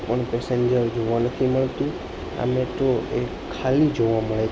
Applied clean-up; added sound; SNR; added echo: none; none; none; none.